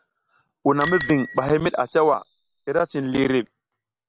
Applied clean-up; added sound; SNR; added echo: none; Bicycle bell; -3 dB; none.